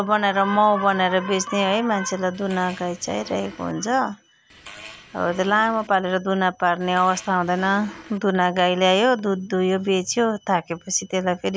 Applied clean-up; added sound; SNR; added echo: none; Fart; 20 dB; none.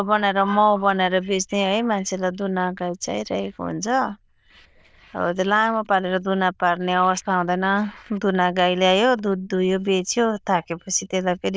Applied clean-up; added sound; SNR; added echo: neural diffusion model UNIVERSE++.